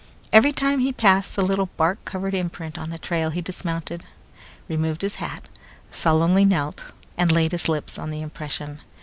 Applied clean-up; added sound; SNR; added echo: none; none; none; none.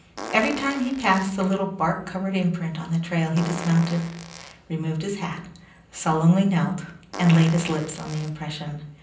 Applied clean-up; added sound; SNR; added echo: none; Fart; 14 dB; reverberation time 0.6 s.